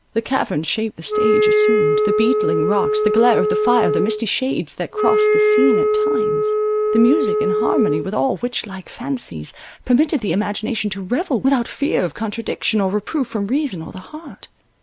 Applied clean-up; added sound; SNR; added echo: none; Wind instrument, woodwind instrument; -4 dB; none.